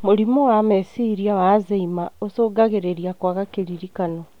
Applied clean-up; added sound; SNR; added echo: none; none; none; none.